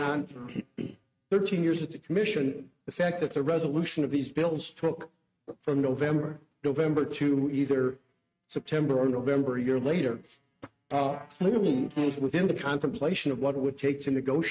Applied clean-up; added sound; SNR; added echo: neural mask model RNNoise.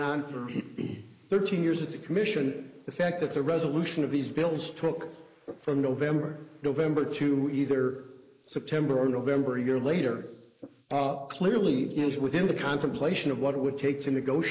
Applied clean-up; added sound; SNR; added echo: neural mask model Resemble Enhance denoiser.